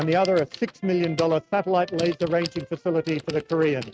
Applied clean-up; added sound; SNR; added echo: neural mask model RNNoise.